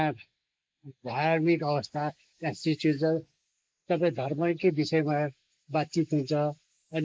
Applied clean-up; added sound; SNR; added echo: neural mask model Resemble Enhance denoiser.